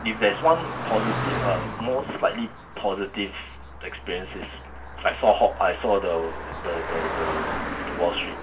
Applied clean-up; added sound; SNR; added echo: none; Car passing by; 6 dB; reverberation time 0.2 s.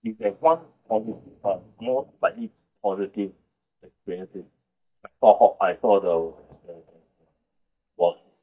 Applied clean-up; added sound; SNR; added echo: neural mask model DeepFilterNet 3.